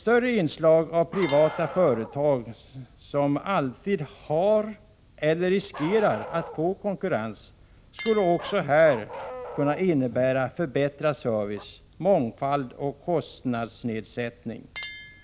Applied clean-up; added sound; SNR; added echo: none; Bark + Chink, clink; 16 dB; none.